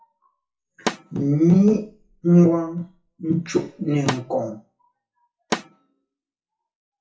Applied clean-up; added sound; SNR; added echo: classical method WPE with log-MMSE.